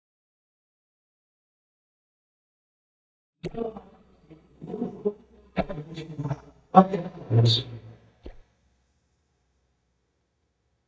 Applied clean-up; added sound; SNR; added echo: neural mask model DeepFilterNet 3.